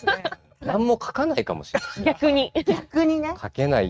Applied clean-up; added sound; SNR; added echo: neural mask model RNNoise.